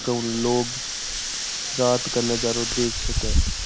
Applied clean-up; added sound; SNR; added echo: none; Hiss; 0 dB; none.